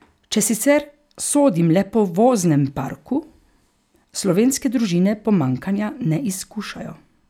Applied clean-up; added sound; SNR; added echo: none; none; none; none.